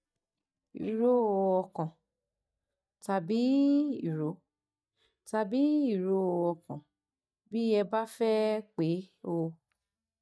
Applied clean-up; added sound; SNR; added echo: neural mask model DeepFilterNet 3.